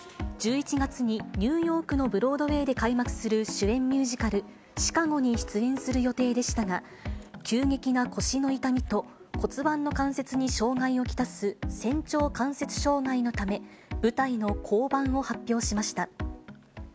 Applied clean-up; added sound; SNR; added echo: none; none; none; none.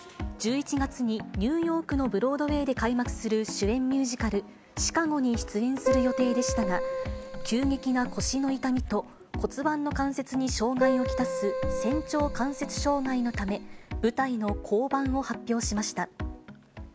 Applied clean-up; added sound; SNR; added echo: none; Keyboard (musical); 4 dB; none.